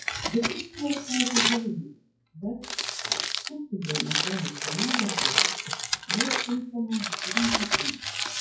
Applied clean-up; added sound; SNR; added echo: classical method WPE with log-MMSE.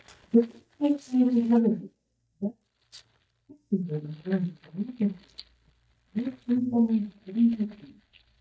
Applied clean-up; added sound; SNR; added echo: neural mask model DeepFilterNet 3.